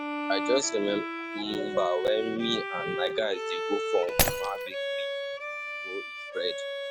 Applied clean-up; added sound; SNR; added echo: none; Bowed string instrument + Shatter; 1 dB; none.